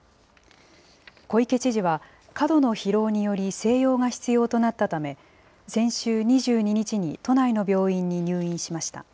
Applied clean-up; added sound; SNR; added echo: none; none; none; none.